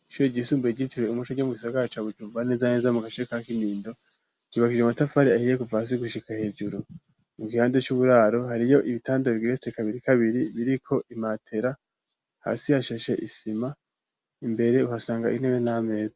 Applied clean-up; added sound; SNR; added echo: none; none; none; none.